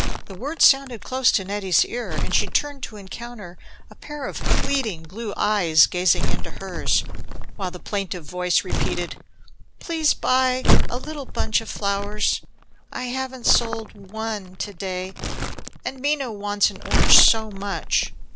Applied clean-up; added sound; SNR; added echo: none; Crumpling, crinkling; -3 dB; none.